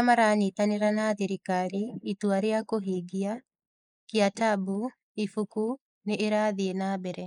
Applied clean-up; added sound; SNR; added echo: neural mask model Resemble Enhance denoiser.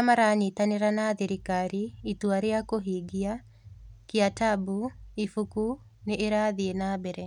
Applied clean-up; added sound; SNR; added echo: none; none; none; none.